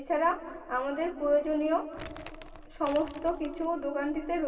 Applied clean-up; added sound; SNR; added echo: none; Crumpling, crinkling; 17 dB; reverberation time 2.5 s.